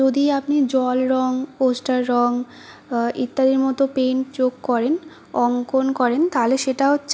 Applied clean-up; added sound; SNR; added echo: none; none; none; none.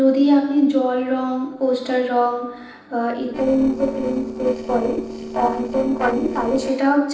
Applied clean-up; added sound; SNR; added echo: neural separator model SepFormer DNS4.